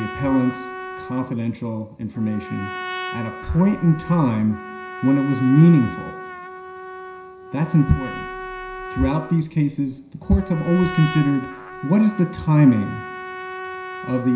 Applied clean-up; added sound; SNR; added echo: none; Trumpet; 13 dB; reverberation time 0.5 s.